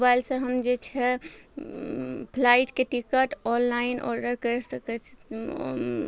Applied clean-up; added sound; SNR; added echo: none; none; none; none.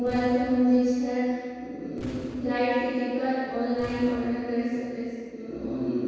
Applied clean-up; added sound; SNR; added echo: none; Boom; 19 dB; reverberation time 2.0 s.